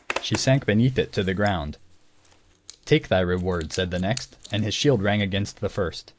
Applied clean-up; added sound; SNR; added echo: none; Zipper (clothing); 17 dB; none.